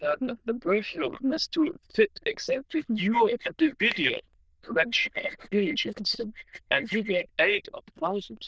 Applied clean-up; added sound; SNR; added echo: neural diffusion model UNIVERSE++.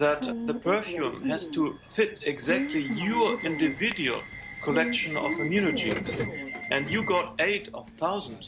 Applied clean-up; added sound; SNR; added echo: none; Subway, metro, underground / Alarm; 5 dB; none.